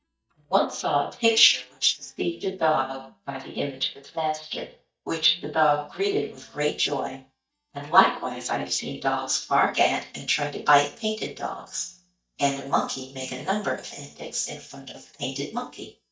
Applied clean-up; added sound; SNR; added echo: neural mask model DeepFilterNet 3.